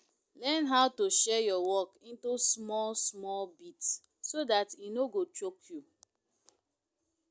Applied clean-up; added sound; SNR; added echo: none; none; none; none.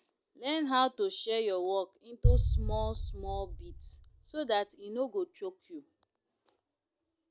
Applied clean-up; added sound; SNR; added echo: none; Boom; 1 dB; none.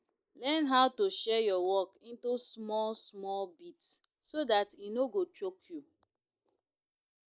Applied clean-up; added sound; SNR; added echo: neural mask model Resemble Enhance denoiser.